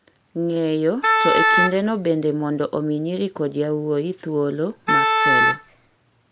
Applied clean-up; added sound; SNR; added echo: none; Wind instrument, woodwind instrument; -4 dB; none.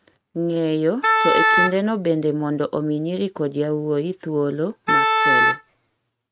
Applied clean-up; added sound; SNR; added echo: neural mask model RNNoise.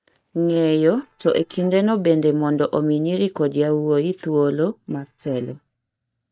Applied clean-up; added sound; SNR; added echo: neural mask model DeepFilterNet 3.